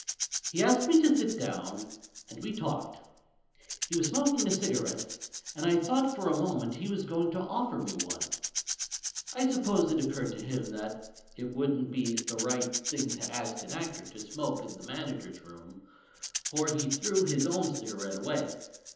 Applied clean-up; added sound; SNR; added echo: none; Rattle / Rattle (instrument); 8 dB; reverberation time 0.9 s.